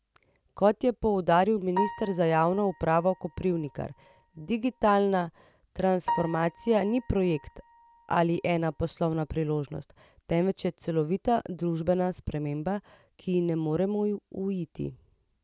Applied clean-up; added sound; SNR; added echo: none; Piano; 12 dB; none.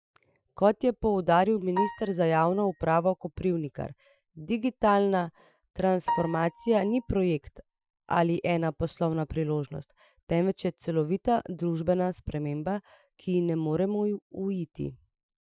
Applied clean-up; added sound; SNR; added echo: classical method Wiener filter.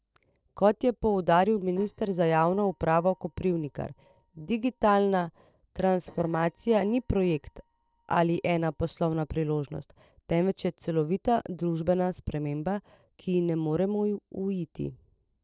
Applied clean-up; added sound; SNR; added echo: neural separator model SepFormer DNS4.